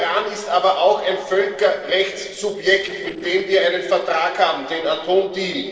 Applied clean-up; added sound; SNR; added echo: neural separator model SepFormer DNS4.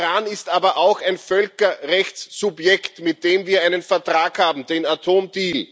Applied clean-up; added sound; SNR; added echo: none; none; none; none.